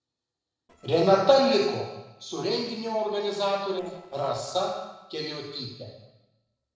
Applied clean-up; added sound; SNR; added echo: neural separator model SepFormer DNS4.